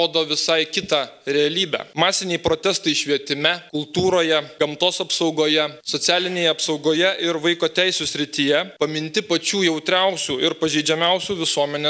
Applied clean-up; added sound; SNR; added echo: none; none; none; none.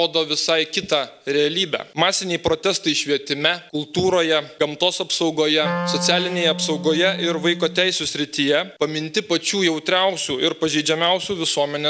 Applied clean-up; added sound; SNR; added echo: none; Wind instrument, woodwind instrument; 8 dB; none.